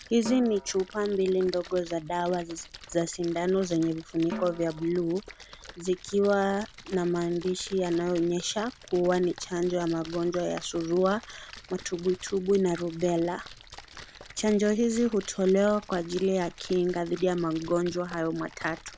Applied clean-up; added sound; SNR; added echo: none; Splash, splatter + Snare drum; 18 dB; none.